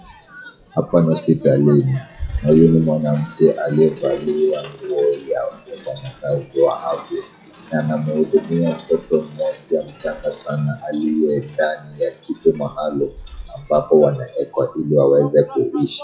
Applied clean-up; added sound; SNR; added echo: classical method WPE with log-MMSE.